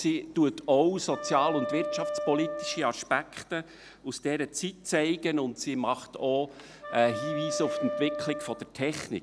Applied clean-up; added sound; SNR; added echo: none; Wind instrument, woodwind instrument; 6 dB; none.